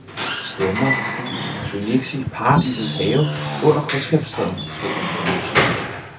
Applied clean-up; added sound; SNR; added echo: none; Squeak / Wood; 2 dB; reverberation time 0.3 s.